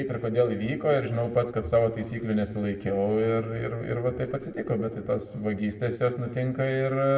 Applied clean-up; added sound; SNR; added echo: none; none; none; reverberation time 1.2 s.